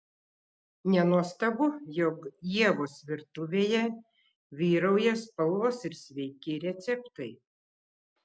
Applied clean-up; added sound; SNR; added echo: none; none; none; none.